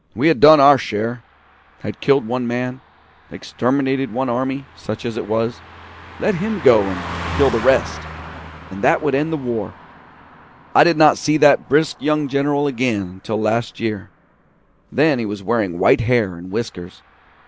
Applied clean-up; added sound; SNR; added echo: none; Car passing by; 16 dB; none.